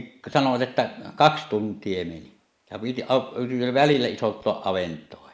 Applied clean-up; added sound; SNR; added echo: neural mask model Resemble Enhance denoiser.